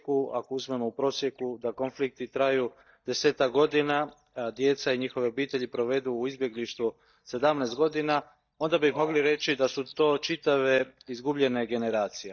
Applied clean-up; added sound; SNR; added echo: neural mask model DeepFilterNet 3.